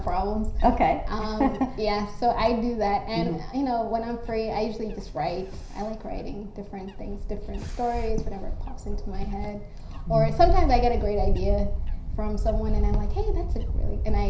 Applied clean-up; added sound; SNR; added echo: none; Wind / Bird; 0 dB; reverberation time 0.5 s.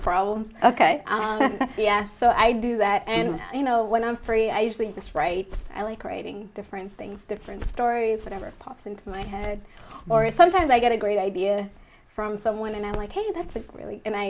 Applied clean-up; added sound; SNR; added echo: none; none; none; none.